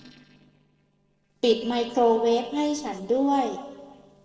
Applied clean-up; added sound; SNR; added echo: neural separator model SepFormer DNS4.